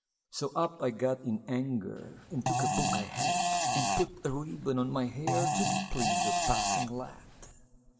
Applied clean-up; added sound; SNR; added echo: none; Fart; -3 dB; reverberation time 2.5 s.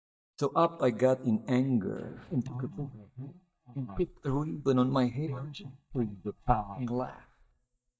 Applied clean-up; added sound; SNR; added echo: neural mask model DeepFilterNet 3.